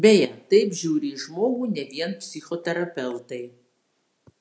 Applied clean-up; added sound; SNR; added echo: none; none; none; none.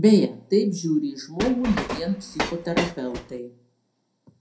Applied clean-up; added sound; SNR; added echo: none; Train; 6 dB; reverberation time 0.2 s.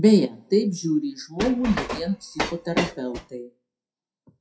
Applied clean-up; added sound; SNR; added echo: classical method WPE with log-MMSE.